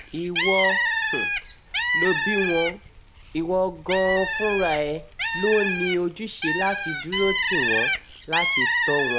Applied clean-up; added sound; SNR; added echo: none; Bird; 0 dB; none.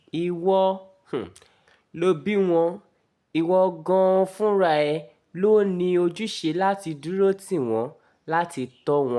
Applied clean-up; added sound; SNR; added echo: none; none; none; none.